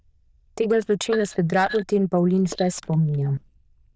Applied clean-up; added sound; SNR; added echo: neural diffusion model UNIVERSE++.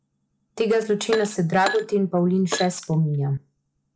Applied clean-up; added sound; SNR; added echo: classical method log-MMSE.